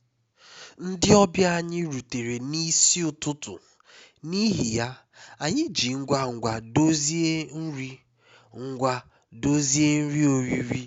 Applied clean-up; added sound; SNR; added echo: none; none; none; none.